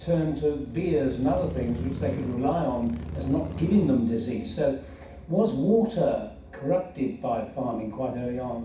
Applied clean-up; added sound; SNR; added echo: none; Motorcycle; 11 dB; reverberation time 0.6 s.